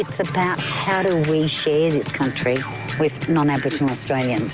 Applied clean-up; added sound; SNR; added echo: none; none; none; none.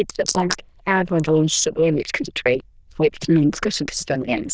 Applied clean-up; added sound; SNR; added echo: neural diffusion model UNIVERSE++.